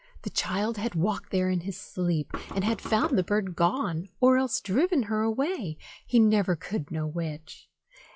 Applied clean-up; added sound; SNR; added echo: classical method log-MMSE.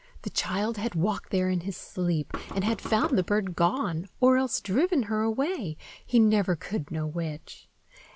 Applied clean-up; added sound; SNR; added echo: none; Knock; 14 dB; none.